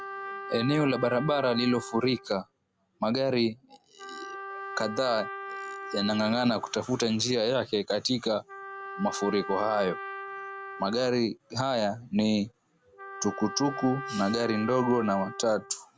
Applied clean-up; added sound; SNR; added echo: none; Trumpet; 12 dB; none.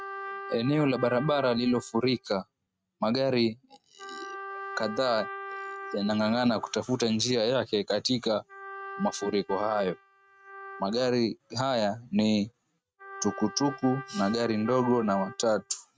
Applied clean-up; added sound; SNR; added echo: neural mask model RNNoise.